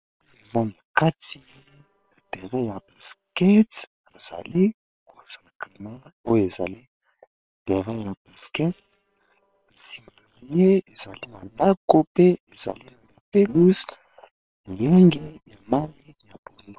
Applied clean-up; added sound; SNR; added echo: neural separator model SepFormer WHAM!.